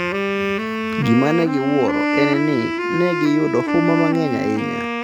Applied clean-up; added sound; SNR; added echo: none; Wind instrument, woodwind instrument; 1 dB; none.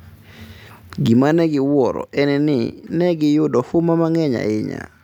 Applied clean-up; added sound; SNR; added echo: none; none; none; none.